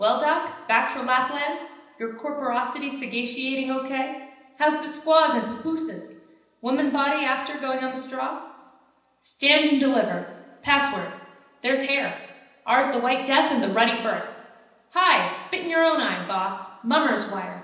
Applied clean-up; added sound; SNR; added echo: none; none; none; reverberation time 0.9 s.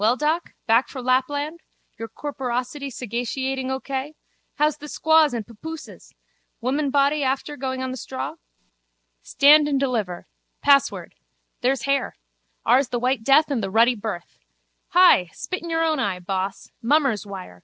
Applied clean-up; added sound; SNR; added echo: none; none; none; none.